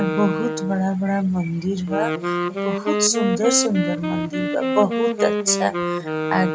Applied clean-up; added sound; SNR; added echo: none; Wind instrument, woodwind instrument; 2 dB; none.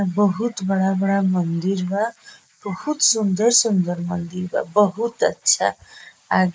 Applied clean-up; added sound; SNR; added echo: neural mask model Resemble Enhance denoiser.